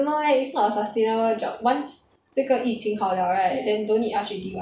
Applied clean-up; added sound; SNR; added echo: none; none; none; none.